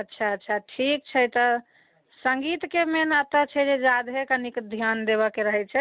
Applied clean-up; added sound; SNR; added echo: none; none; none; none.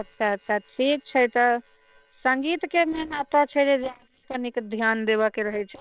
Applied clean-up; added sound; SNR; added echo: neural separator model SepFormer WHAM!.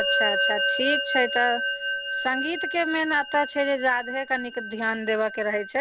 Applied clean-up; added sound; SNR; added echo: none; Musical instrument; 2 dB; none.